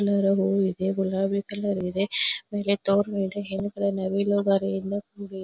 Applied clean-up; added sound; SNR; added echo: none; none; none; none.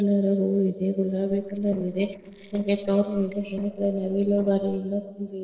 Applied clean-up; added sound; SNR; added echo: neural separator model SepFormer DNS4.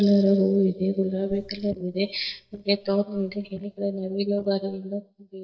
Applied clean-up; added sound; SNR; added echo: neural mask model DeepFilterNet 3.